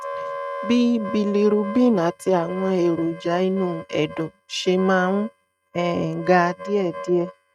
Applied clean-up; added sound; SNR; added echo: neural mask model RNNoise.